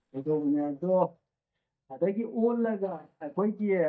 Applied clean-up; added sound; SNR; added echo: neural mask model DeepFilterNet 3.